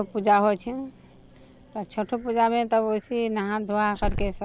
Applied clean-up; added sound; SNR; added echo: none; Growling; 11 dB; none.